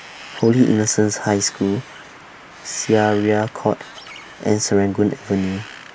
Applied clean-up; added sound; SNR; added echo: none; Wind; 18 dB; none.